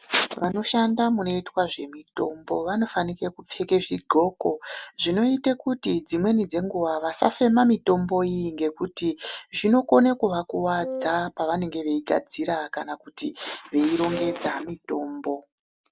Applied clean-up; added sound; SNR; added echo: none; Wind instrument, woodwind instrument; 9 dB; none.